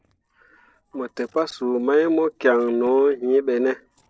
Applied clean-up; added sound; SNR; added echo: neural separator model SepFormer DNS4.